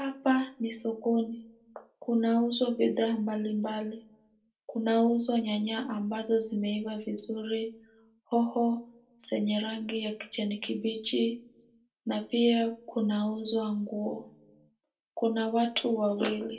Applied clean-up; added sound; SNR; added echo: none; none; none; reverberation time 0.2 s.